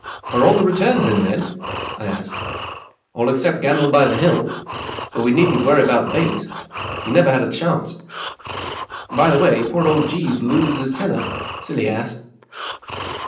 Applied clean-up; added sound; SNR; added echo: none; Breathing; 10 dB; reverberation time 0.6 s.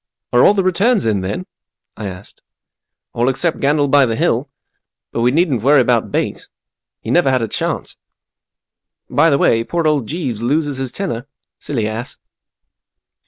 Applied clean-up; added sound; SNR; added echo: none; none; none; none.